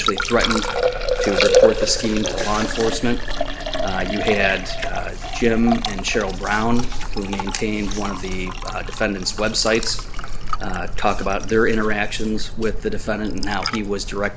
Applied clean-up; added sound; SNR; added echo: none; Liquid; 5 dB; none.